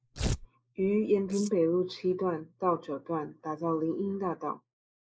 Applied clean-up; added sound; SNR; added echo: neural mask model Resemble Enhance denoiser.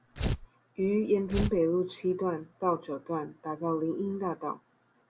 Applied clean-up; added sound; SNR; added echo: none; Tearing; 1 dB; none.